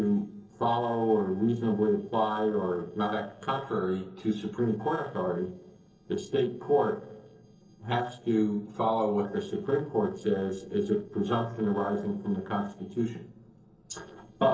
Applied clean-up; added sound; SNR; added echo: neural separator model SepFormer DNS4.